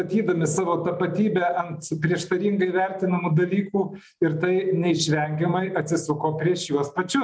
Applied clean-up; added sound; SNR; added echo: none; none; none; none.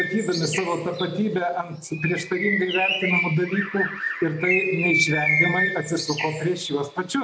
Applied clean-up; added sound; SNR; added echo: none; Bird; 2 dB; none.